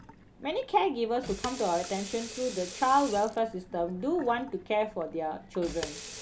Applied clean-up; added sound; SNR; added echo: none; Sink (filling or washing) / Water tap, faucet; 14 dB; none.